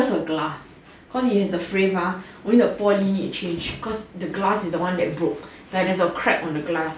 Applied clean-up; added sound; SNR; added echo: none; none; none; none.